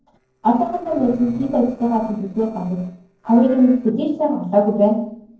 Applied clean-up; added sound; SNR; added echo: neural separator model SepFormer DNS4.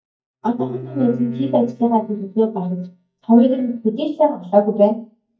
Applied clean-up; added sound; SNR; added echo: neural mask model DeepFilterNet 3.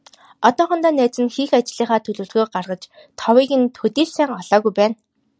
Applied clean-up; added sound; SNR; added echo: none; none; none; none.